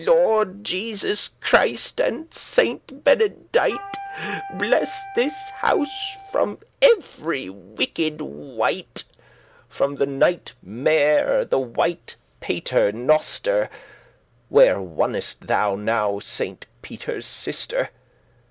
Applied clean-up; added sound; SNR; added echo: none; Wind instrument, woodwind instrument; 13 dB; none.